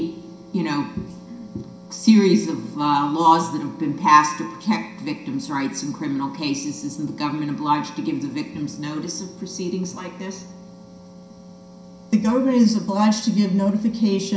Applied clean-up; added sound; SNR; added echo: none; none; none; reverberation time 0.5 s.